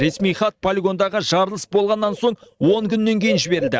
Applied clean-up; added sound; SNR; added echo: neural mask model RNNoise.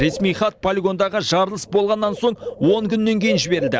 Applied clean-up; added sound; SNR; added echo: none; Bird; 11 dB; none.